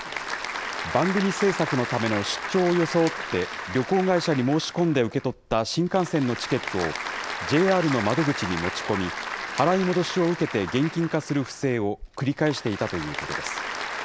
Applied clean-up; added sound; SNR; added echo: none; Applause / Crowd; 8 dB; none.